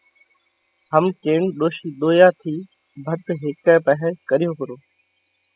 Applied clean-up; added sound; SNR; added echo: classical method spectral subtraction.